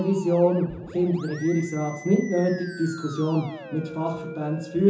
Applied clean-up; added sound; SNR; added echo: none; Musical instrument; 16 dB; reverberation time 0.5 s.